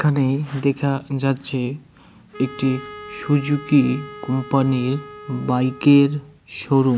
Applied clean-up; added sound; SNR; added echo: none; Wind instrument, woodwind instrument; 20 dB; none.